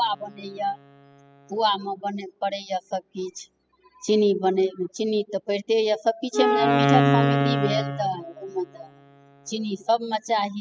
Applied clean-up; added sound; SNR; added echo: classical method spectral subtraction.